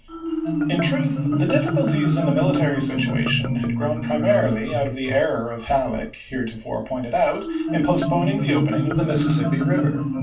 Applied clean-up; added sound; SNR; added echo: none; Marimba, xylophone; 0 dB; reverberation time 0.2 s.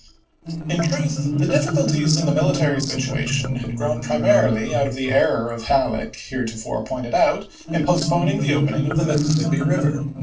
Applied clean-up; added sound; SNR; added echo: neural separator model SepFormer DNS4.